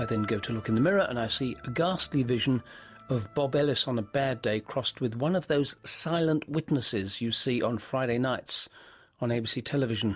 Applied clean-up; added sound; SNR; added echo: none; none; none; none.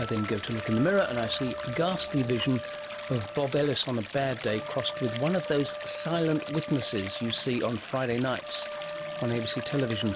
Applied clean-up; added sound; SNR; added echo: none; Wind instrument, woodwind instrument + Stream; 8 dB; none.